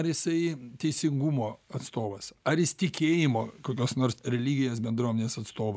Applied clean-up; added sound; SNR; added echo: none; none; none; none.